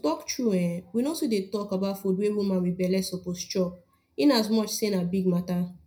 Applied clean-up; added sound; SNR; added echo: none; none; none; reverberation time 0.3 s.